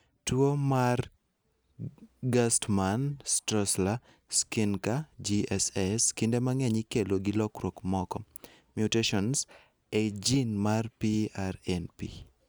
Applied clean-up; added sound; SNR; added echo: none; none; none; none.